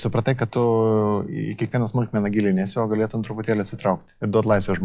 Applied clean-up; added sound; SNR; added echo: classical method log-MMSE.